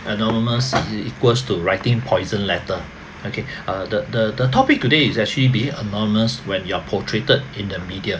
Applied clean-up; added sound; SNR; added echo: none; none; none; none.